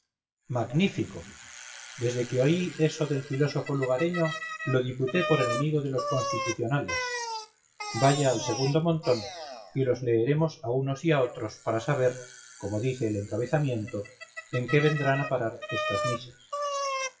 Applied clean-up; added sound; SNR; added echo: classical method WPE with log-MMSE.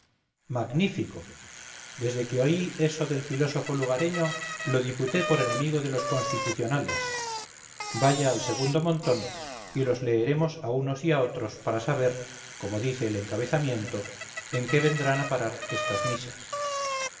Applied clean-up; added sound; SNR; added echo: none; Bicycle; 8 dB; reverberation time 0.7 s.